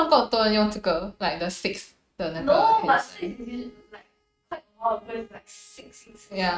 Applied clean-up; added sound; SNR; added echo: neural mask model RNNoise.